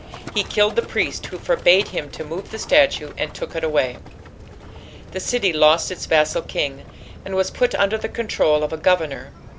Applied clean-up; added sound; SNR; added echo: none; Livestock, farm animals, working animals; 16 dB; none.